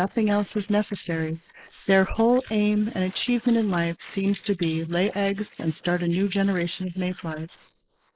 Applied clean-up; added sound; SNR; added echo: neural mask model Resemble Enhance denoiser.